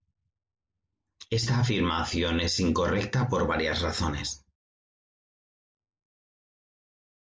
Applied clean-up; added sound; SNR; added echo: neural mask model Resemble Enhance denoiser.